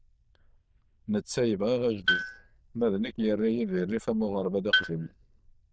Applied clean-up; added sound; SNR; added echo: neural diffusion model UNIVERSE++.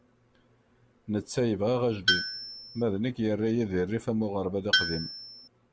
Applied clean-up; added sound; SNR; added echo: none; Tools; -1 dB; none.